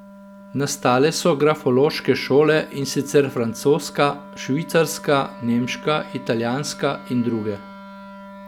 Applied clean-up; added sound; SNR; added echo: none; Wind instrument, woodwind instrument; 18 dB; none.